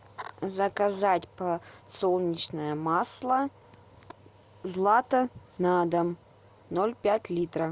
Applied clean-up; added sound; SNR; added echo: none; none; none; none.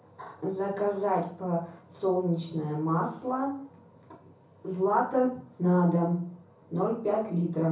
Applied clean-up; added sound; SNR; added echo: none; none; none; reverberation time 0.6 s.